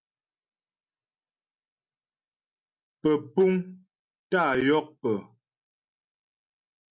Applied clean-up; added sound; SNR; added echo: none; none; none; none.